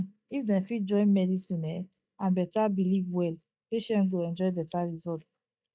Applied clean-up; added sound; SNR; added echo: neural mask model DeepFilterNet 3.